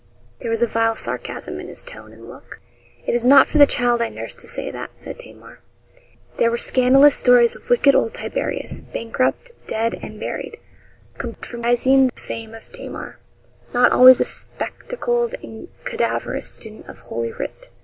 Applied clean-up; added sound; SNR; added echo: none; none; none; none.